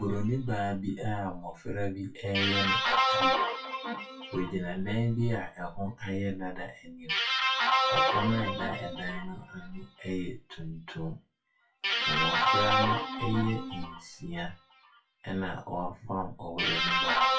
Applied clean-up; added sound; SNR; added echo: classical method WPE with log-MMSE.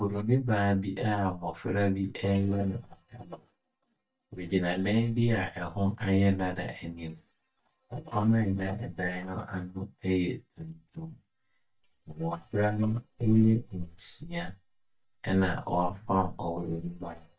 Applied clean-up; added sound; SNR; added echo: neural mask model DeepFilterNet 3.